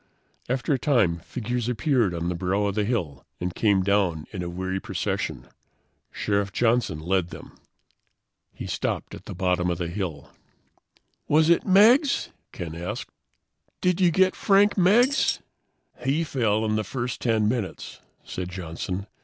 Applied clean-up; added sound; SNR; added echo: none; Tambourine; 5 dB; none.